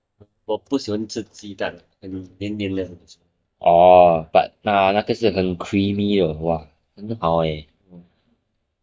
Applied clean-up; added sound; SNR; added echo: neural mask model DeepFilterNet 3.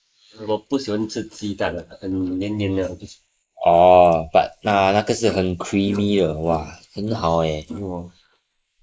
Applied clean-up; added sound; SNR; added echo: neural mask model Resemble Enhance denoiser.